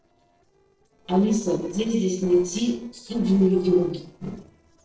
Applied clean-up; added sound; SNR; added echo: neural separator model SepFormer DNS4.